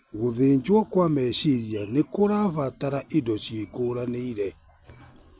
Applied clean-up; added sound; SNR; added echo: none; none; none; none.